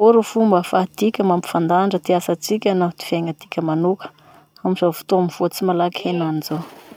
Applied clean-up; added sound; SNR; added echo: none; none; none; none.